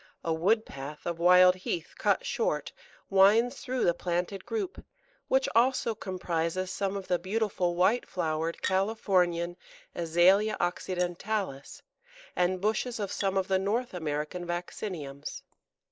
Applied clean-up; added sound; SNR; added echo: neural mask model Resemble Enhance denoiser.